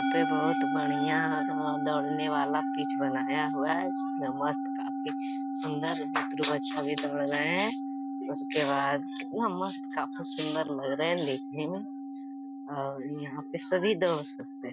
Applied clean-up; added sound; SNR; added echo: none; Musical instrument; 1 dB; none.